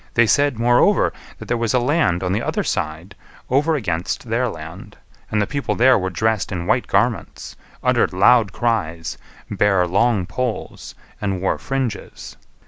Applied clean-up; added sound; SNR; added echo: none; none; none; none.